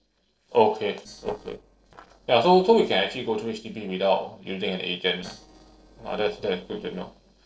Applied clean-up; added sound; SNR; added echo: neural separator model SepFormer DNS4.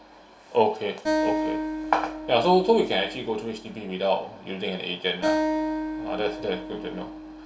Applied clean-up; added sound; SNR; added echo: none; Acoustic guitar; 4 dB; reverberation time 0.6 s.